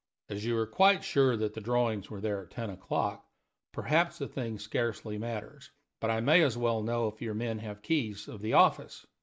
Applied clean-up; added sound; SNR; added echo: none; none; none; none.